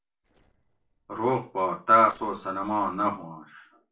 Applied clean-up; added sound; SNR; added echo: neural separator model SepFormer DNS4.